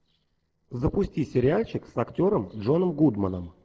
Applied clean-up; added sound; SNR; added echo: neural separator model SepFormer DNS4.